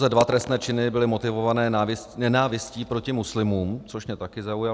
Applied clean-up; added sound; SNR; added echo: none; Coin (dropping); 18 dB; none.